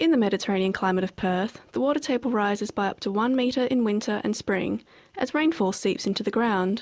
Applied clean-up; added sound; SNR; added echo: none; none; none; none.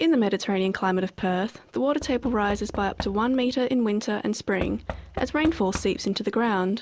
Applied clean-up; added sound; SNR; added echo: none; Knock / Wood; 15 dB; none.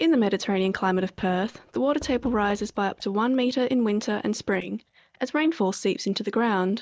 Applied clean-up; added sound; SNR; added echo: neural mask model DeepFilterNet 3.